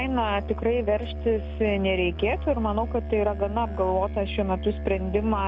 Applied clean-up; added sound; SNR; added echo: none; Musical instrument; 6 dB; none.